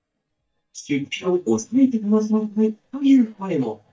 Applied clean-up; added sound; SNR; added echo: neural mask model DeepFilterNet 3.